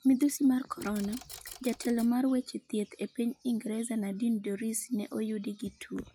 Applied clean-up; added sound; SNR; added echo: classical method log-MMSE.